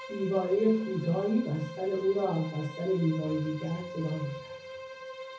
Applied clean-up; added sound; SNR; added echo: none; Bowed string instrument; 13 dB; reverberation time 0.6 s.